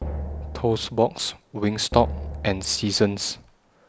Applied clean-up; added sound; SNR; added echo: none; Drum; 9 dB; none.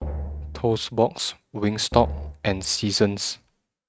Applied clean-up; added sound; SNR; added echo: neural mask model RNNoise.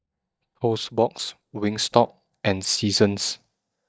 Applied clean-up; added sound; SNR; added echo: neural mask model DeepFilterNet 3.